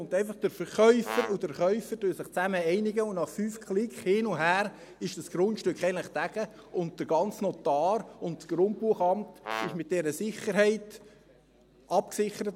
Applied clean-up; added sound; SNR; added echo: none; Brass instrument; 9 dB; none.